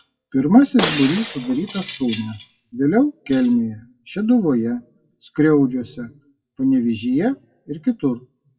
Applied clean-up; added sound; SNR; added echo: classical method WPE with log-MMSE.